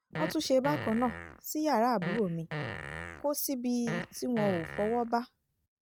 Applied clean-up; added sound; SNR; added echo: neural mask model RNNoise.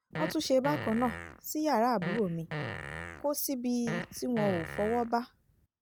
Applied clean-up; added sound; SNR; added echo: none; Fart; 8 dB; none.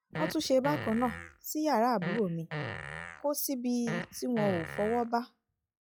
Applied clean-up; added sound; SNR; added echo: classical method log-MMSE.